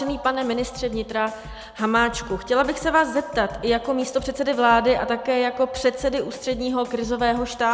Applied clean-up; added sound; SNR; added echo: none; Drum kit; 19 dB; none.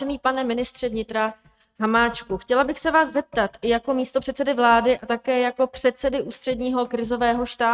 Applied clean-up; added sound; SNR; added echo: neural mask model RNNoise.